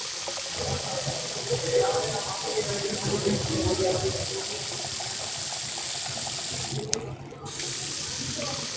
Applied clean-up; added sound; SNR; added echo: none; Water tap, faucet / Water; 2 dB; none.